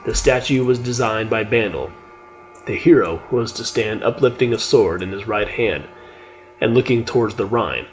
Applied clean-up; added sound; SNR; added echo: none; none; none; none.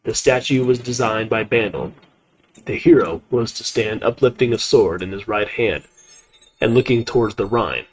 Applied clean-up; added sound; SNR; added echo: neural mask model RNNoise.